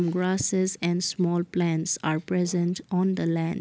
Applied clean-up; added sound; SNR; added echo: none; none; none; none.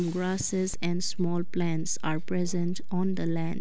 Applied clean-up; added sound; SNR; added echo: none; Bicycle; -2 dB; none.